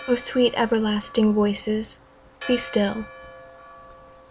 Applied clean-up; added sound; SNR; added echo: none; Church bell; 18 dB; none.